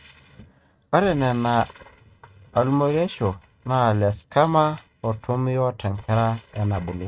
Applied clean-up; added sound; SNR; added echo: neural mask model RNNoise.